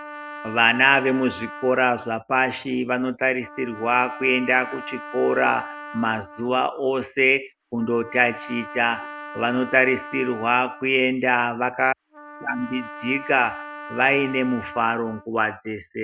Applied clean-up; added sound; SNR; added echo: none; Trumpet; 15 dB; none.